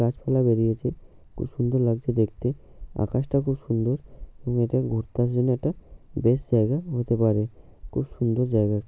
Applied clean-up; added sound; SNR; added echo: none; none; none; none.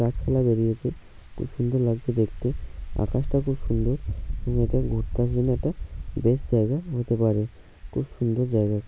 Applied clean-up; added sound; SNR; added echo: none; Wind; 7 dB; none.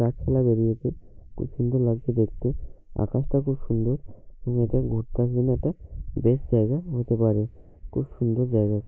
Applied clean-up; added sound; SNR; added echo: neural mask model Resemble Enhance denoiser.